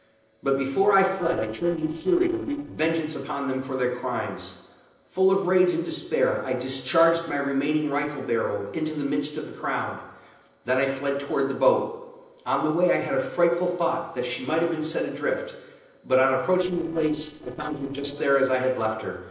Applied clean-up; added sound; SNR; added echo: neural separator model SepFormer DNS4.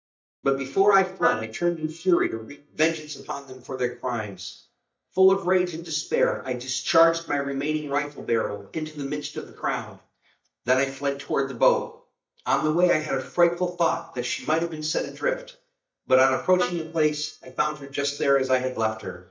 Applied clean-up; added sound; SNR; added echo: neural mask model DeepFilterNet 3.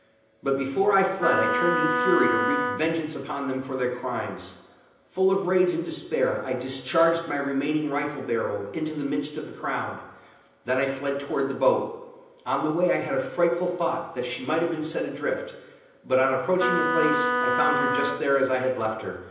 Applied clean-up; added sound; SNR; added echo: none; Wind instrument, woodwind instrument; 0 dB; reverberation time 0.9 s.